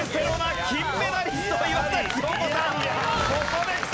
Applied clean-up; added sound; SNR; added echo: none; none; none; none.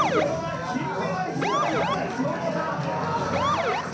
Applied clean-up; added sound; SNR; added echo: none; Motor vehicle (road) / Siren; 3 dB; reverberation time 0.6 s.